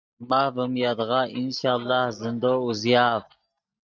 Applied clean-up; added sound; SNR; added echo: neural mask model DeepFilterNet 3.